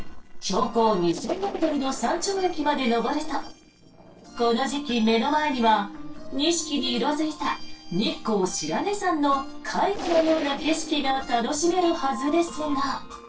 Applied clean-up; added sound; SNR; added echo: neural separator model SepFormer DNS4.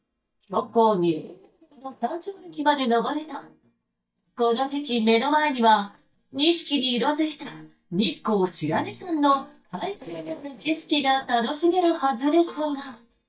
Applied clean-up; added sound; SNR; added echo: neural mask model DeepFilterNet 3.